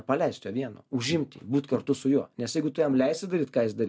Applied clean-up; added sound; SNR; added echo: none; none; none; none.